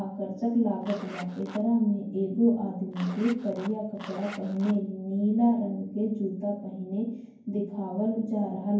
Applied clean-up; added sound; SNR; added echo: none; Zipper (clothing); 16 dB; reverberation time 0.9 s.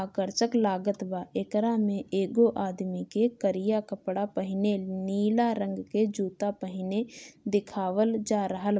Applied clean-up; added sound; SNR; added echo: none; none; none; none.